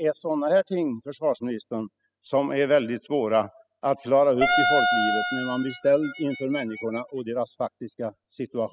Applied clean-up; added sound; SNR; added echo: classical method spectral subtraction.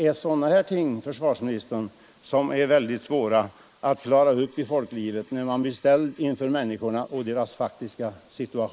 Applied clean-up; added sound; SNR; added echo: neural mask model Resemble Enhance denoiser.